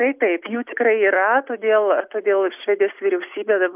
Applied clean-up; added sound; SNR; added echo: none; none; none; none.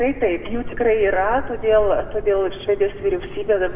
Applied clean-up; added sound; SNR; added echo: none; Subway, metro, underground; 9 dB; reverberation time 1.0 s.